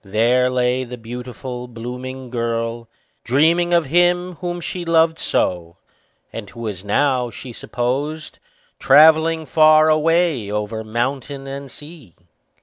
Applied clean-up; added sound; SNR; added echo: none; none; none; none.